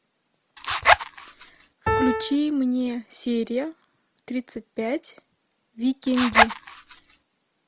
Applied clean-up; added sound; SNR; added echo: none; Piano + Zipper (clothing); -5 dB; none.